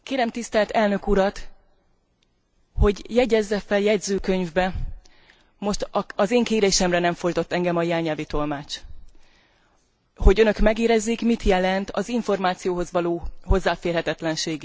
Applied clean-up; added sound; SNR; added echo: none; none; none; none.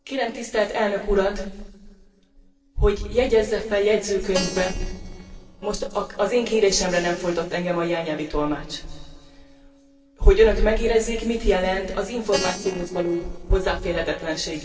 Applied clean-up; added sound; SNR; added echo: neural separator model SepFormer DNS4.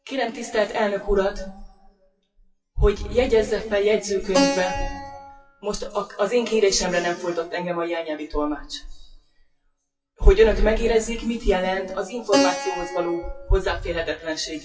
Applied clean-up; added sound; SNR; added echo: classical method WPE with log-MMSE.